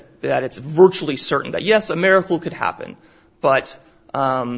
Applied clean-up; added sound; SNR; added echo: none; none; none; none.